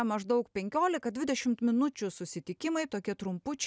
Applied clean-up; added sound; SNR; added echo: none; none; none; none.